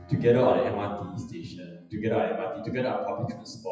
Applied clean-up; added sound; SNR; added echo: classical method WPE with log-MMSE.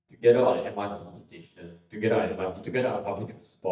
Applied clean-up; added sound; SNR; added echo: neural mask model DeepFilterNet 3.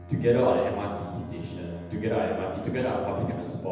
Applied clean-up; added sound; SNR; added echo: none; Bowed string instrument; 15 dB; reverberation time 1.1 s.